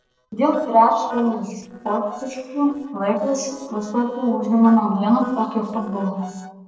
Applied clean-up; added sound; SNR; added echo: neural separator model SepFormer DNS4.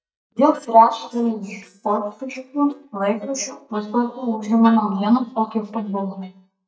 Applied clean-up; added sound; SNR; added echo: neural mask model DeepFilterNet 3.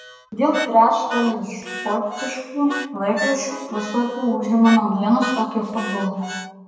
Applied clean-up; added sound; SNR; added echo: none; Harmonica; 11 dB; reverberation time 0.9 s.